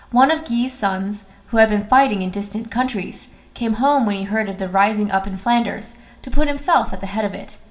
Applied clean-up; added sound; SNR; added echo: none; none; none; reverberation time 1.2 s.